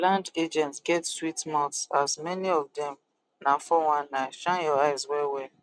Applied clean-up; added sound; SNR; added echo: none; none; none; none.